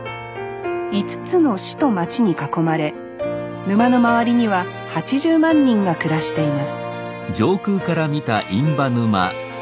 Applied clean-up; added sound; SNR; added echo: none; none; none; none.